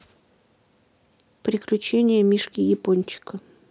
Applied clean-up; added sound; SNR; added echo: none; none; none; none.